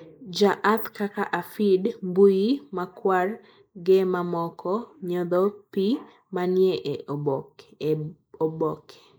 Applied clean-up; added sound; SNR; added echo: neural mask model Resemble Enhance denoiser.